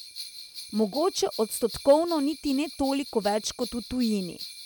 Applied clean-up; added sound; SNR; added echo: none; Bell; 14 dB; none.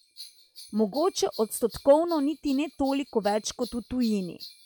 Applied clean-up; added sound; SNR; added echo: classical method log-MMSE.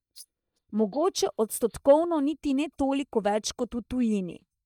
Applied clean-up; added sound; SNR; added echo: neural mask model DeepFilterNet 3.